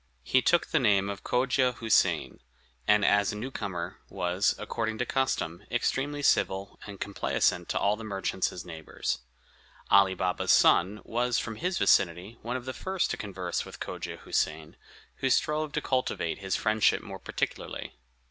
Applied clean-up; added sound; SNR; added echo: none; none; none; none.